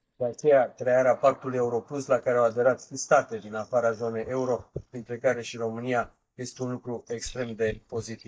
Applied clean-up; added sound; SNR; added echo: neural mask model DeepFilterNet 3.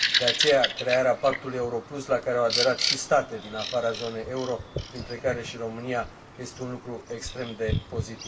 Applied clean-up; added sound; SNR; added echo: none; Bird vocalization, bird call, bird song; 4 dB; reverberation time 0.2 s.